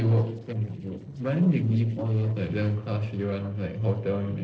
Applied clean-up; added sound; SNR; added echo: neural separator model SepFormer DNS4.